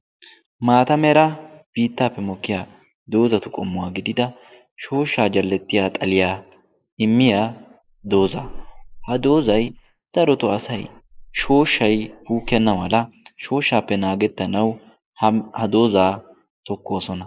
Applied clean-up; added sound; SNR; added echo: neural mask model Resemble Enhance denoiser.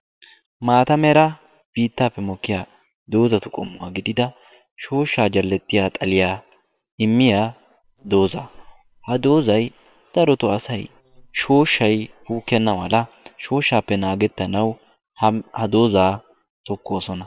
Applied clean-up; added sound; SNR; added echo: neural separator model SepFormer WHAM!.